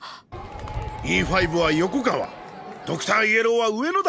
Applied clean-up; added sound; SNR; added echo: none; Crowd; 10 dB; none.